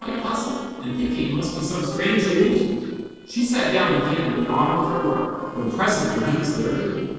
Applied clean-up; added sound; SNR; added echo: neural separator model SepFormer DNS4.